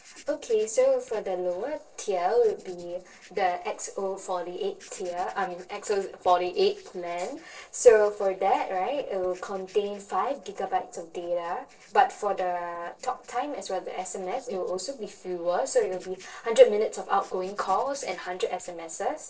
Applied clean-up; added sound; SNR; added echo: neural separator model SepFormer DNS4.